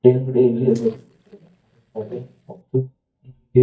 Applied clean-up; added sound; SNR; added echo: neural mask model DeepFilterNet 3.